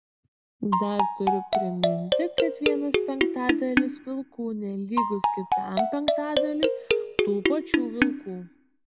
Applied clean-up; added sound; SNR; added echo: none; Marimba, xylophone; -4 dB; none.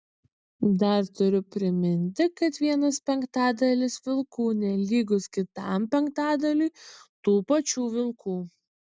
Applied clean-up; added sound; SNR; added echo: none; none; none; none.